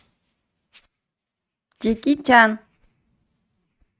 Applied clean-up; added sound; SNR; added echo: neural mask model RNNoise.